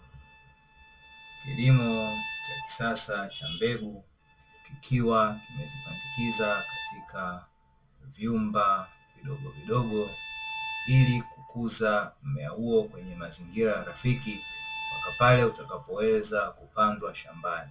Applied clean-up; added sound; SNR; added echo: none; Bowed string instrument; 13 dB; reverberation time 0.1 s.